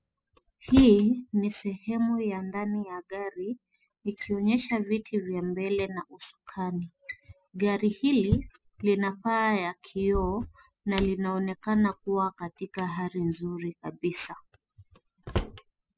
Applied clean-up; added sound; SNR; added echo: classical method spectral subtraction.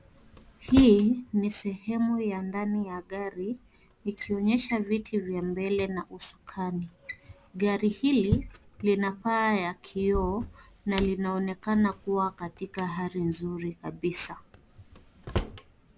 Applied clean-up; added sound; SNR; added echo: none; Drawer open or close; 12 dB; none.